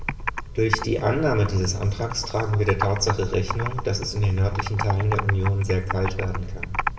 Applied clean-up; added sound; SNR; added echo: none; Computer keyboard; 8 dB; reverberation time 2.8 s.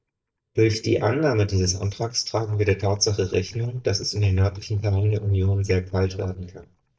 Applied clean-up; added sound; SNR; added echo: neural mask model DeepFilterNet 3.